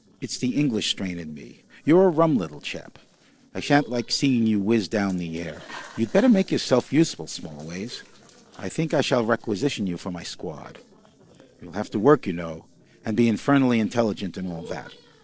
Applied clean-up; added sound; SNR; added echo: neural separator model SepFormer DNS4.